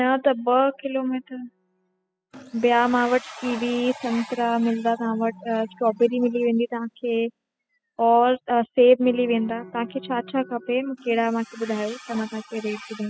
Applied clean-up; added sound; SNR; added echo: classical method spectral subtraction.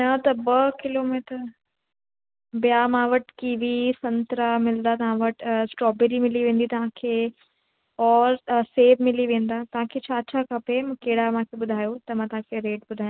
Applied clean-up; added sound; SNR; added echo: none; none; none; none.